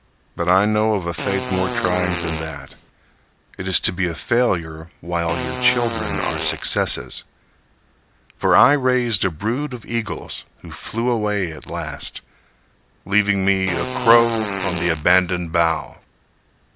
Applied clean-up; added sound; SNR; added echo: none; Fart; 6 dB; none.